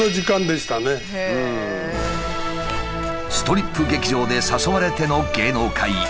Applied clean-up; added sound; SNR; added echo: none; Tick-tock; 11 dB; none.